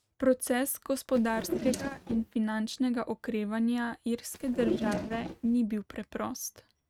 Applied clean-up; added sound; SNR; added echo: neural mask model RNNoise.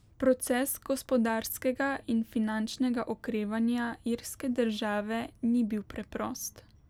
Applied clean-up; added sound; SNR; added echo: none; none; none; none.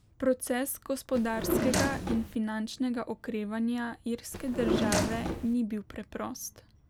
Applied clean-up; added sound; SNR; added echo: none; Drawer open or close; -1 dB; none.